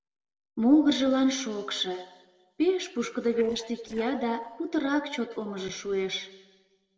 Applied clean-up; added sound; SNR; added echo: neural separator model SepFormer DNS4.